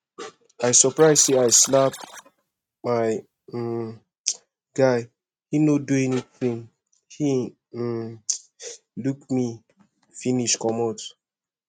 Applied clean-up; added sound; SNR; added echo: neural mask model RNNoise.